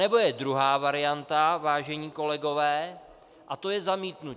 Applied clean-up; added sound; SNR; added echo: none; none; none; none.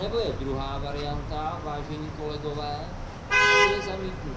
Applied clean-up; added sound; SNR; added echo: none; Traffic noise, roadway noise / Vehicle horn, car horn, honking; -5 dB; reverberation time 0.4 s.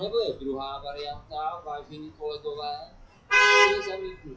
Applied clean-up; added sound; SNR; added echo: classical method WPE with log-MMSE.